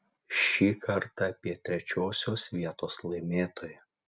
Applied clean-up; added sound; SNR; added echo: none; none; none; none.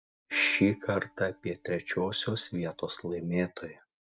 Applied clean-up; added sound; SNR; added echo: neural mask model DeepFilterNet 3.